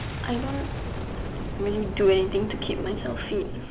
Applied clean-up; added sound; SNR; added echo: none; Boom; 4 dB; none.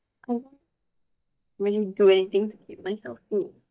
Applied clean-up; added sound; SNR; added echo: neural mask model DeepFilterNet 3.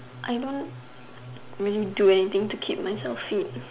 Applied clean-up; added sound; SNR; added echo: none; none; none; none.